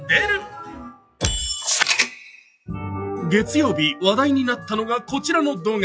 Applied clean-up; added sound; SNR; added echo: classical method log-MMSE.